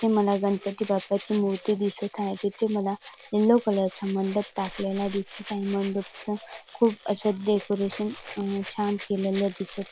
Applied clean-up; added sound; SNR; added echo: none; Rattle (instrument); 15 dB; none.